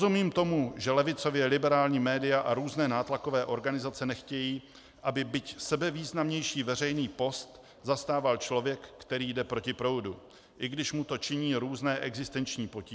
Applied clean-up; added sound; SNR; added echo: none; none; none; none.